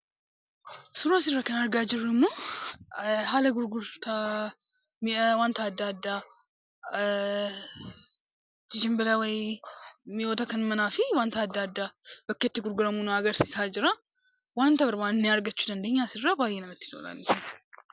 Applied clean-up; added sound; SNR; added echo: none; none; none; none.